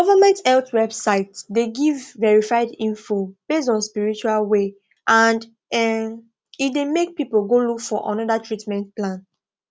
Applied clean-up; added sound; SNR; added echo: none; none; none; none.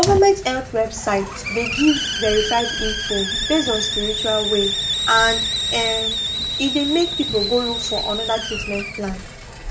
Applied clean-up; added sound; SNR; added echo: none; Hiss; 3 dB; reverberation time 0.4 s.